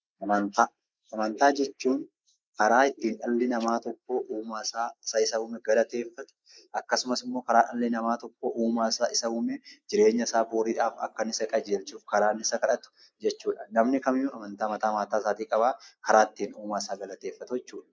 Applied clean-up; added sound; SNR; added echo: neural mask model Resemble Enhance denoiser.